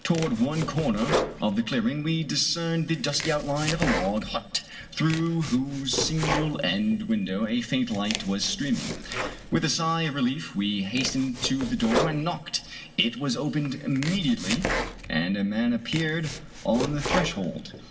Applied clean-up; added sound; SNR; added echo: none; Domestic sounds, home sounds; 7 dB; reverberation time 2.9 s.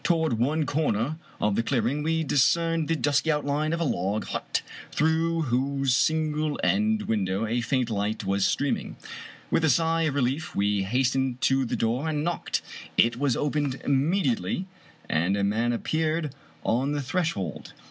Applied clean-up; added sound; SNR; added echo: none; none; none; none.